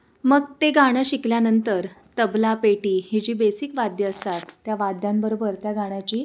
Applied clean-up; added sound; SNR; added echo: none; none; none; none.